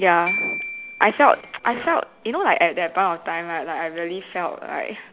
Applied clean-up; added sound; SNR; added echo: none; Glockenspiel; 11 dB; none.